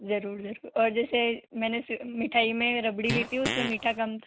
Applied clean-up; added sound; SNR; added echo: none; Fart; 4 dB; none.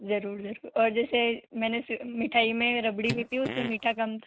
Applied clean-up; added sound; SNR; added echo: neural mask model RNNoise.